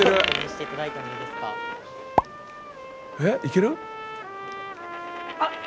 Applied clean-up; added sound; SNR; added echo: none; Coin (dropping) + Trumpet; 5 dB; none.